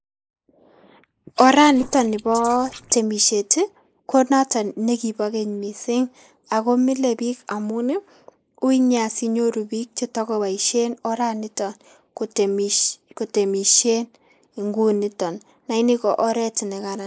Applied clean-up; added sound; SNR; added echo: neural mask model Resemble Enhance denoiser.